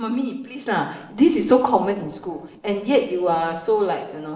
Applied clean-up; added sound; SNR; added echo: neural separator model SepFormer DNS4.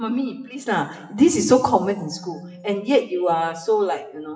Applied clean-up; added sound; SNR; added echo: classical method WPE with log-MMSE.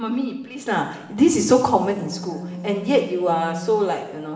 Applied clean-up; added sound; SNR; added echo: none; Wind instrument, woodwind instrument; 14 dB; reverberation time 1.2 s.